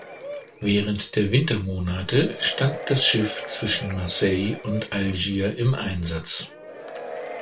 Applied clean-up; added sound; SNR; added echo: none; Applause / Crowd / Cheering; 15 dB; reverberation time 0.3 s.